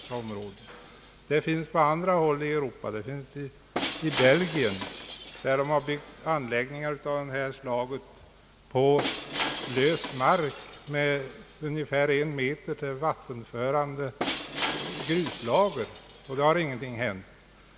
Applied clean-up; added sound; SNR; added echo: none; Shatter; 7 dB; none.